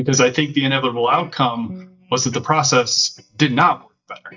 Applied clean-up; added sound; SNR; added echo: neural mask model DeepFilterNet 3.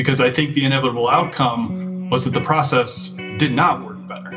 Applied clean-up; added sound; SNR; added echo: none; Electric guitar; 13 dB; reverberation time 0.7 s.